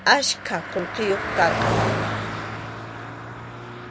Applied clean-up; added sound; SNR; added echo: none; Car passing by; 2 dB; none.